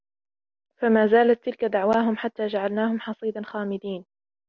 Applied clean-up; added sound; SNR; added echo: none; none; none; none.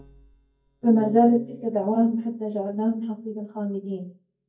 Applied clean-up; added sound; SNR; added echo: neural mask model DeepFilterNet 3.